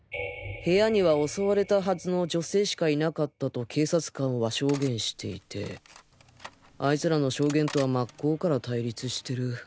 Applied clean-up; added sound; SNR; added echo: none; Cutlery, silverware; 20 dB; none.